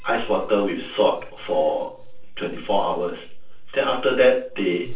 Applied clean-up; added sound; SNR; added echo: neural separator model SepFormer DNS4.